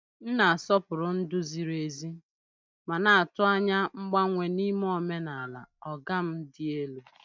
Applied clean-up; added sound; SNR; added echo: neural mask model DeepFilterNet 3.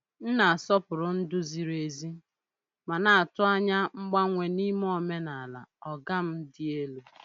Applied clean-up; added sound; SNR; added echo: none; none; none; none.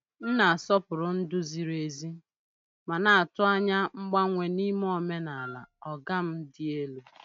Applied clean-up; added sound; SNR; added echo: neural mask model RNNoise.